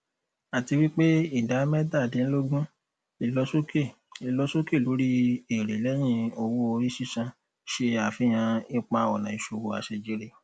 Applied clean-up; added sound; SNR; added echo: none; none; none; none.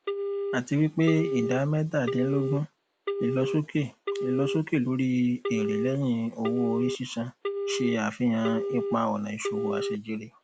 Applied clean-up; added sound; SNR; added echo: none; Telephone; 5 dB; none.